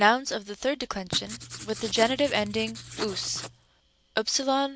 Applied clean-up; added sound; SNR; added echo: none; Writing; 11 dB; none.